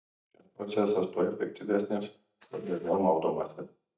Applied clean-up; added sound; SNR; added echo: neural mask model DeepFilterNet 3.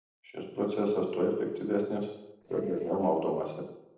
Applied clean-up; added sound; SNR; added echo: neural separator model SepFormer DNS4.